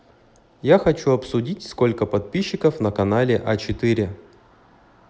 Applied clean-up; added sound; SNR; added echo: none; none; none; none.